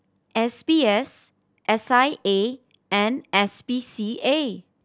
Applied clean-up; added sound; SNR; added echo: none; none; none; none.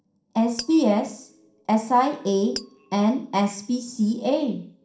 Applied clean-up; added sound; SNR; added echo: neural separator model SepFormer DNS4.